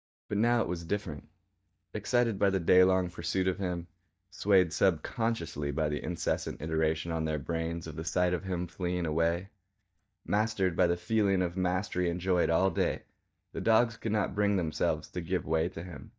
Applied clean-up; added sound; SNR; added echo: neural mask model DeepFilterNet 3.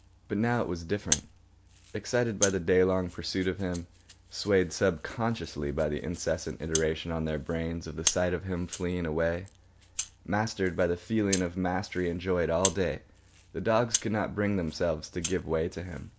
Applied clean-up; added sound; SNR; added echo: none; Rattle (instrument); 10 dB; none.